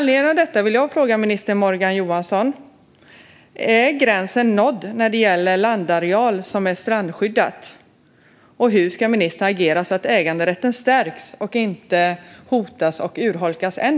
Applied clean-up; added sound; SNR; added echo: none; none; none; none.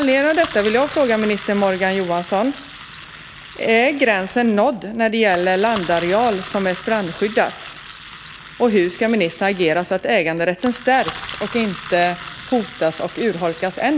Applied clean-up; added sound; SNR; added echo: none; Engine; 15 dB; none.